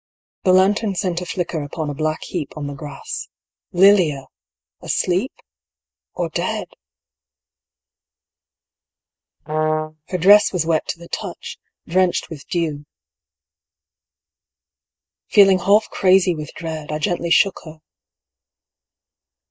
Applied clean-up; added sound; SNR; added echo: neural mask model DeepFilterNet 3.